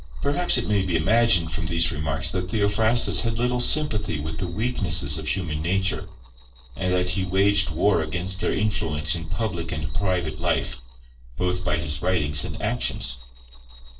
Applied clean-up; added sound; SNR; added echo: neural separator model SepFormer DNS4.